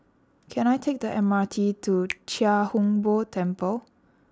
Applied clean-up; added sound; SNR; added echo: none; Finger snapping; 20 dB; none.